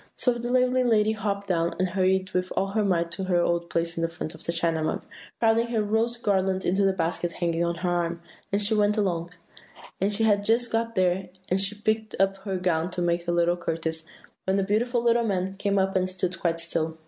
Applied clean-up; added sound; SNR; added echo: none; none; none; none.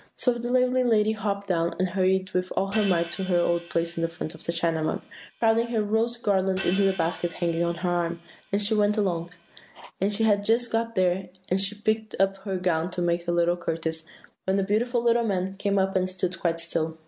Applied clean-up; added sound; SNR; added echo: none; Hi-hat; 17 dB; none.